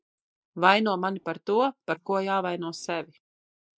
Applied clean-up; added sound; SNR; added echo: neural mask model Resemble Enhance denoiser.